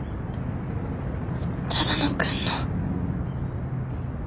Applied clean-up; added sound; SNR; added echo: none; none; none; none.